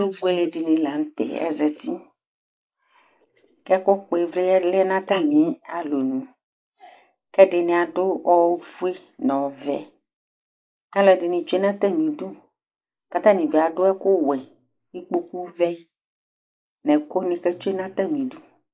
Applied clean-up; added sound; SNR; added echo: neural mask model Resemble Enhance denoiser.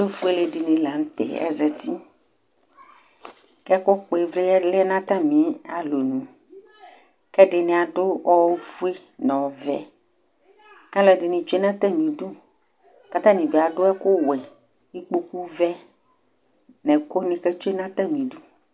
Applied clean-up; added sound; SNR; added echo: none; none; none; none.